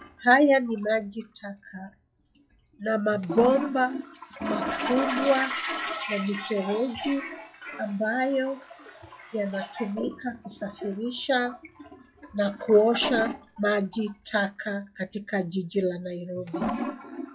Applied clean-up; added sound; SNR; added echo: classical method log-MMSE.